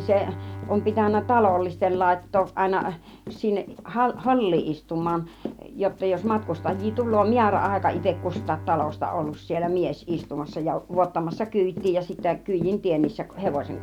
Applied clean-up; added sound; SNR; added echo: none; Run + Bowed string instrument; 12 dB; none.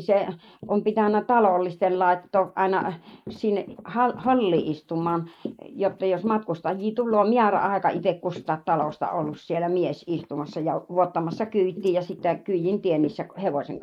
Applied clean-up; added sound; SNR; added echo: neural mask model Resemble Enhance denoiser.